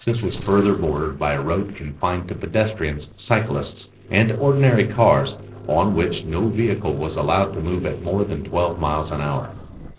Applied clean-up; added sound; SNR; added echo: neural separator model SepFormer DNS4.